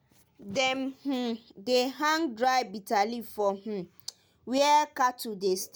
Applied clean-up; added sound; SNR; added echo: none; none; none; none.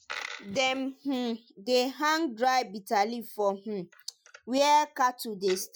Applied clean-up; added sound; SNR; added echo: classical method Wiener filter.